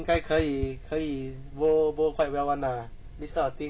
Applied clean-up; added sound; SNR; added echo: none; Thunderstorm; 13 dB; none.